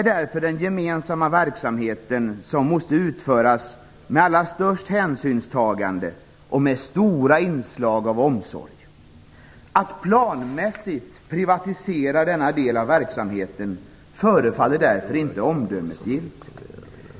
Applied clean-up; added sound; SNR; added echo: none; none; none; none.